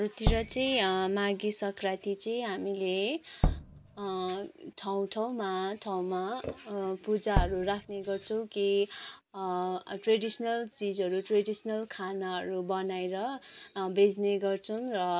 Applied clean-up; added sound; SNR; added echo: none; Tap / Bass drum; 1 dB; none.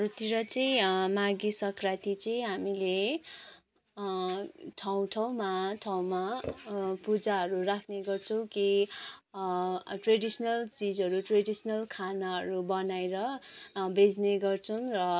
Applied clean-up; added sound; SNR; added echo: none; none; none; none.